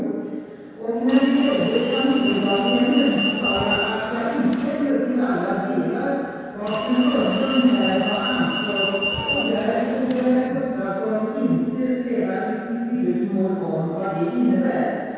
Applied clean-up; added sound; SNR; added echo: none; Alarm; 7 dB; reverberation time 2.0 s.